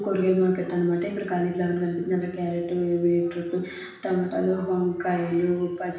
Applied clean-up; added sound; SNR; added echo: none; none; none; reverberation time 0.9 s.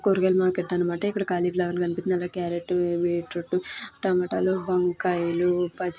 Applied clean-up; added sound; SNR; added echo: none; none; none; none.